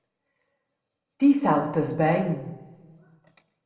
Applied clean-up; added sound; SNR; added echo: none; none; none; reverberation time 0.6 s.